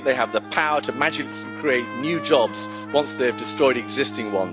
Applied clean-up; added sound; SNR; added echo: none; Trumpet + Bowed string instrument; 10 dB; none.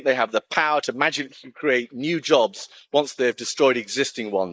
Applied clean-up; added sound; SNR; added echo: neural mask model Resemble Enhance denoiser.